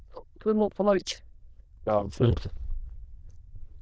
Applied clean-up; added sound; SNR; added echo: neural diffusion model UNIVERSE++.